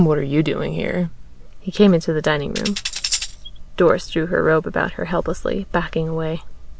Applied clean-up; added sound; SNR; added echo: none; Clock + Tambourine; 10 dB; none.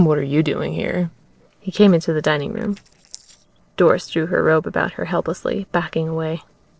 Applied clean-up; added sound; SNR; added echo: neural separator model SepFormer DNS4.